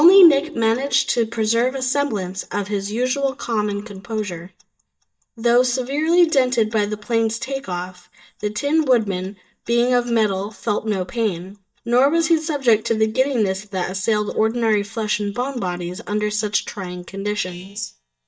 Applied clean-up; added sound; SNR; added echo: neural mask model DeepFilterNet 3.